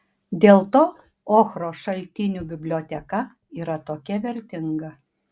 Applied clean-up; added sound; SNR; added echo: none; none; none; none.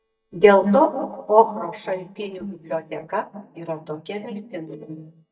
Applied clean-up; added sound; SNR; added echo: neural mask model DeepFilterNet 3.